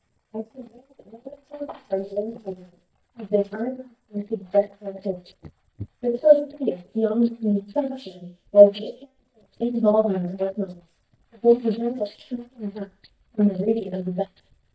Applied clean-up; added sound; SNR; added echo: neural mask model DeepFilterNet 3.